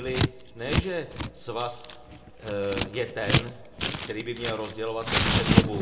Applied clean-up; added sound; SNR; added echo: none; Scissors; -5 dB; reverberation time 0.7 s.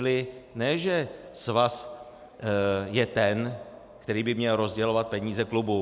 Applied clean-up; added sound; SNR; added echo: none; none; none; none.